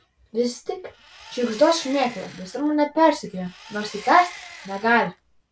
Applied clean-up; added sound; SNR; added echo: none; Engine; 20 dB; none.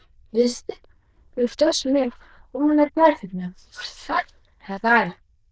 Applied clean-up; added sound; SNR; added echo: neural diffusion model UNIVERSE++.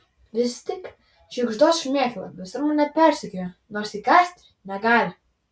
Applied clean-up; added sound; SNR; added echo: none; none; none; none.